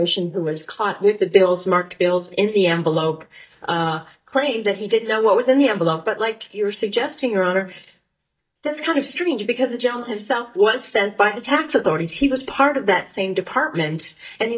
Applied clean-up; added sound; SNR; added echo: neural mask model DeepFilterNet 3.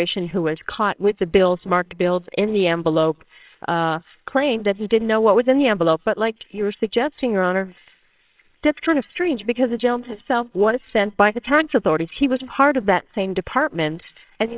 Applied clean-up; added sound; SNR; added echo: neural separator model SepFormer WHAMR!.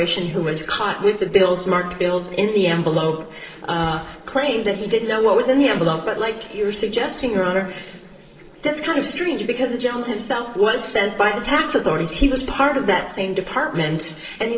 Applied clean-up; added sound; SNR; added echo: neural separator model SepFormer DNS4.